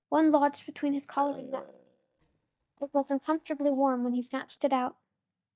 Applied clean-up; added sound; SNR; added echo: neural mask model DeepFilterNet 3.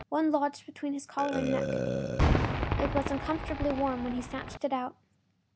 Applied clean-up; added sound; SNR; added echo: none; Cheering / Fireworks + Burping, eructation; 0 dB; none.